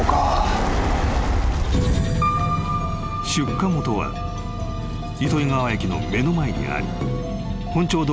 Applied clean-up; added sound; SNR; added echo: none; none; none; none.